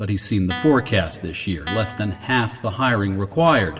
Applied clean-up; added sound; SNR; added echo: none; Guitar; 13 dB; reverberation time 1.6 s.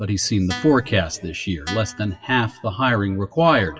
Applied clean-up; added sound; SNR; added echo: classical method WPE with log-MMSE.